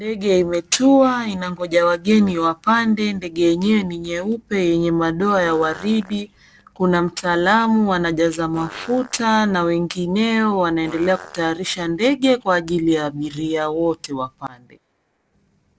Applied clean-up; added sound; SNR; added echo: neural separator model SepFormer DNS4.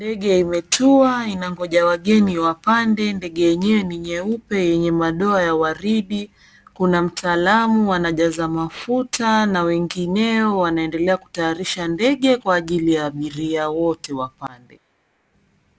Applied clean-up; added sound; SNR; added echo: none; none; none; none.